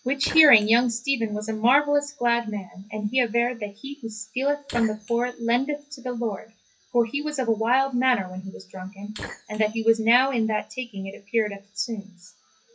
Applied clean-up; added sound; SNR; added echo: classical method WPE with log-MMSE.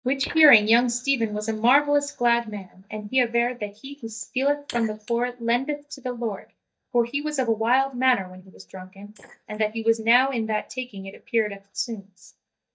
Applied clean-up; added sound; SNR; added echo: neural mask model DeepFilterNet 3.